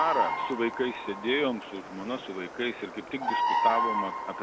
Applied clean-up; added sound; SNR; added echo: none; Bird vocalization, bird call, bird song; -1 dB; none.